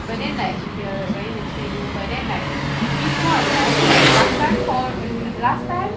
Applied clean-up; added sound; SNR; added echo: none; Engine; -5 dB; none.